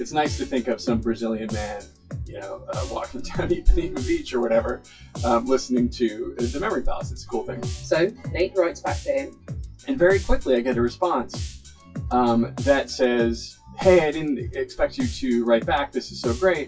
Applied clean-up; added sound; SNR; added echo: classical method WPE with log-MMSE.